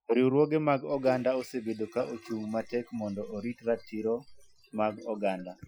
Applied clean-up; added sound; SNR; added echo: classical method Wiener filter.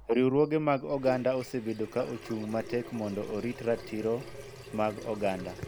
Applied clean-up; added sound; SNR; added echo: none; Sink (filling or washing) / Water tap, faucet; 14 dB; none.